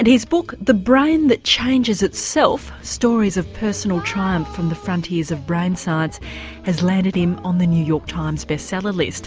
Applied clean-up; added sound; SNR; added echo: none; none; none; none.